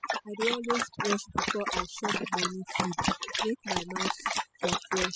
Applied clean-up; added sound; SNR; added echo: classical method spectral subtraction.